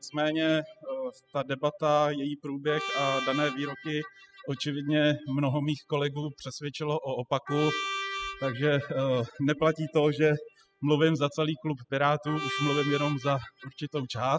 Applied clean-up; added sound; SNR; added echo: classical method spectral subtraction.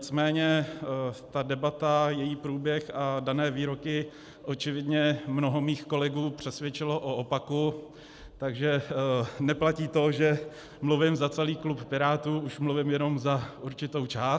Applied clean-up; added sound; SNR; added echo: none; none; none; none.